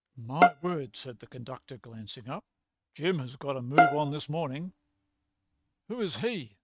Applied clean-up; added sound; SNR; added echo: neural mask model RNNoise.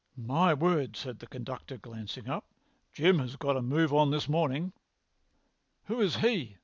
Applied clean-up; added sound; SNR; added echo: none; none; none; none.